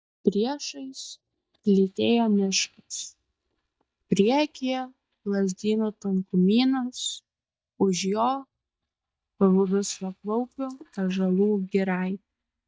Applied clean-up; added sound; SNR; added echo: neural mask model DeepFilterNet 3.